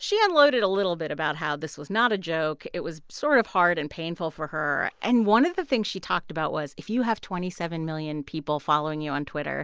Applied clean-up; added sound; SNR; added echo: none; none; none; none.